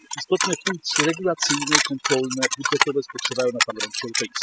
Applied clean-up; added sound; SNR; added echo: classical method spectral subtraction.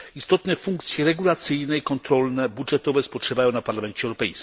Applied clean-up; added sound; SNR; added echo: none; none; none; none.